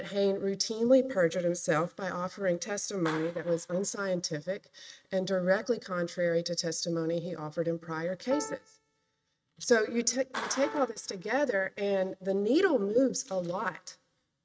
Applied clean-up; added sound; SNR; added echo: neural mask model RNNoise.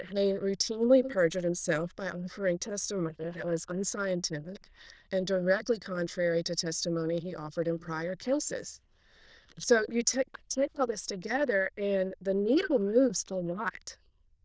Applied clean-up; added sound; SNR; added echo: neural diffusion model UNIVERSE++.